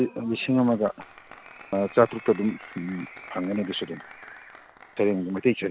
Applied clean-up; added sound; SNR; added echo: none; Applause; 20 dB; none.